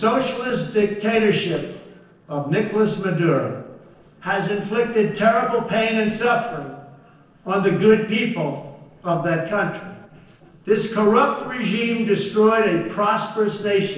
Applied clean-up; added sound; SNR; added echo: neural separator model SepFormer DNS4.